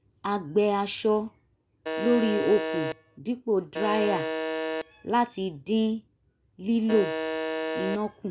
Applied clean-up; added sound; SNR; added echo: none; Alarm; 4 dB; none.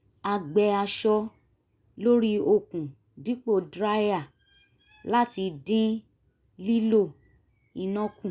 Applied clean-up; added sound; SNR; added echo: none; none; none; none.